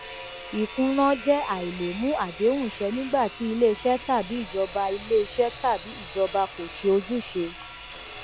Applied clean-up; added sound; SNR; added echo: none; Sawing; 10 dB; none.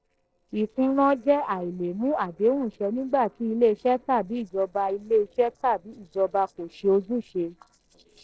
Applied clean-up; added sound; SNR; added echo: neural separator model SepFormer DNS4.